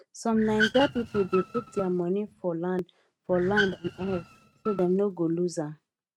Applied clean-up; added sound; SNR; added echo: neural mask model RNNoise.